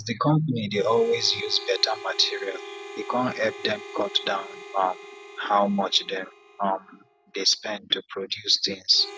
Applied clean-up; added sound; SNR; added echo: none; Harmonica; 16 dB; none.